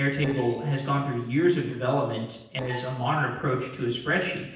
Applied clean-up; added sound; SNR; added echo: neural separator model SepFormer DNS4.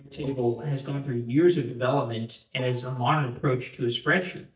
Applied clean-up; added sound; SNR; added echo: neural mask model DeepFilterNet 3.